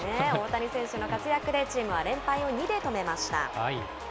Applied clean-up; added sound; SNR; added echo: none; none; none; none.